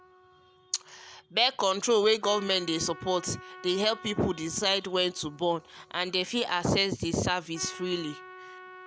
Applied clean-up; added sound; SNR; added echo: none; Trumpet; 19 dB; none.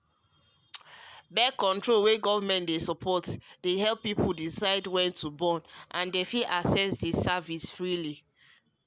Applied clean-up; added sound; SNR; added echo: none; none; none; none.